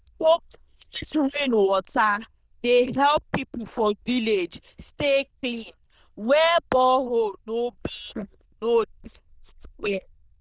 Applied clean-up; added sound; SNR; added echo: neural diffusion model UNIVERSE++.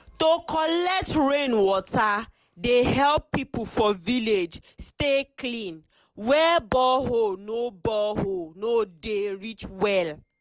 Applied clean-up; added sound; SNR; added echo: none; none; none; none.